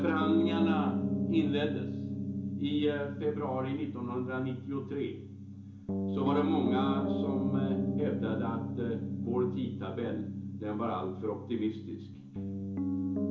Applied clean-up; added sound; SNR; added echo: none; Piano; -1 dB; reverberation time 0.7 s.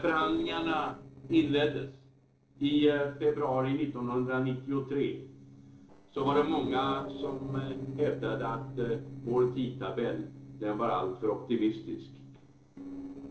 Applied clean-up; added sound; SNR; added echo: neural separator model SepFormer DNS4.